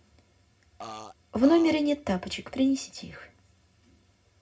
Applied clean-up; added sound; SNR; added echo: none; Burping, eructation; 12 dB; reverberation time 0.2 s.